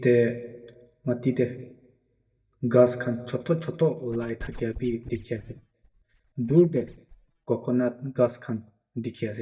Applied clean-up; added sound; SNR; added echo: neural mask model DeepFilterNet 3.